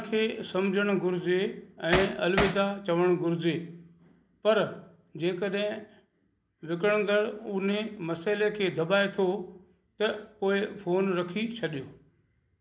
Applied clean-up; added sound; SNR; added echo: none; Hammer; 1 dB; none.